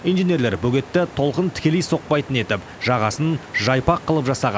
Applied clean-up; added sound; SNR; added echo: none; none; none; none.